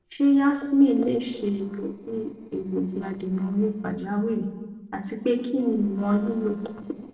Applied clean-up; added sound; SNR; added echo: neural separator model SepFormer DNS4.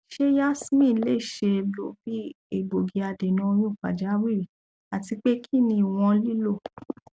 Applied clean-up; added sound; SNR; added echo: none; none; none; none.